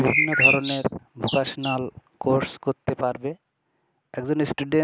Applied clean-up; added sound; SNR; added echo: none; Bird; -2 dB; none.